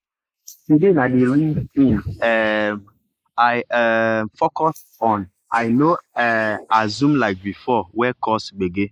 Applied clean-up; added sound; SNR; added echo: neural mask model Resemble Enhance denoiser.